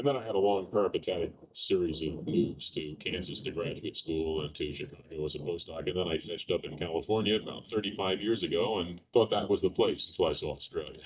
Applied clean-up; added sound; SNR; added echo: neural mask model DeepFilterNet 3.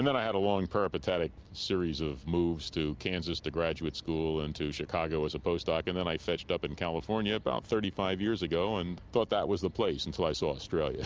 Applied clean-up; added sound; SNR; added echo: none; none; none; none.